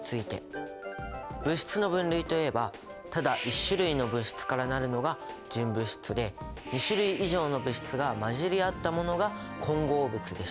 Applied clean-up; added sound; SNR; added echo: none; Drum kit; 16 dB; none.